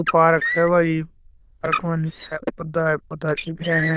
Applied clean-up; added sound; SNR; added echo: neural diffusion model UNIVERSE++.